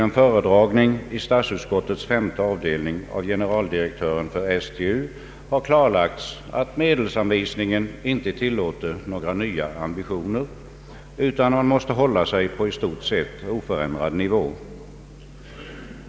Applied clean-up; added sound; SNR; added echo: none; none; none; none.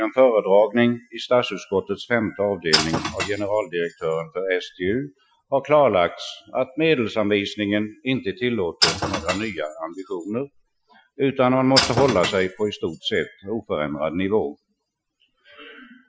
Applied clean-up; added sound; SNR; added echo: classical method Wiener filter.